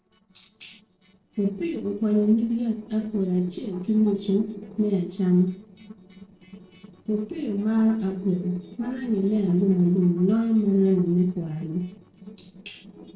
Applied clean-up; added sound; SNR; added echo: neural separator model SepFormer DNS4.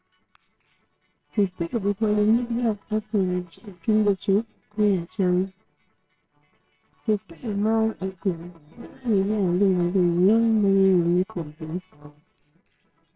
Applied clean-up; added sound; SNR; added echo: neural separator model SepFormer WHAMR!.